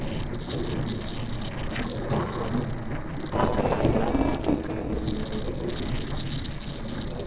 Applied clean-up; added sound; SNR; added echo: neural separator model SepFormer DNS4.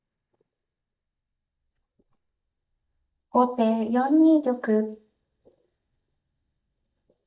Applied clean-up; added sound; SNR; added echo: neural mask model DeepFilterNet 3.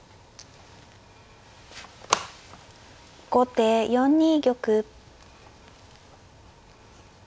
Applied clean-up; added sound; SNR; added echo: none; none; none; none.